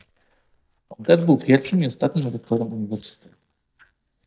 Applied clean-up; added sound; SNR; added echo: neural mask model DeepFilterNet 3.